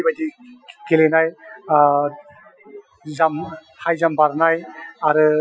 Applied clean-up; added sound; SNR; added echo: classical method Wiener filter.